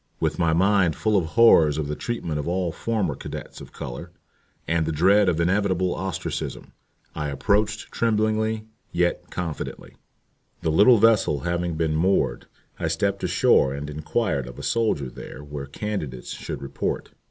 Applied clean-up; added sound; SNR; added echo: none; none; none; none.